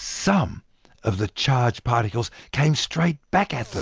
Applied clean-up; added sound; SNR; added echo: none; none; none; none.